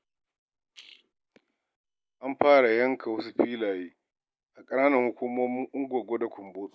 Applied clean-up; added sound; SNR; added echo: none; none; none; none.